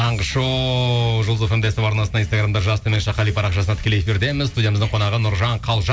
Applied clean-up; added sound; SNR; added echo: none; none; none; none.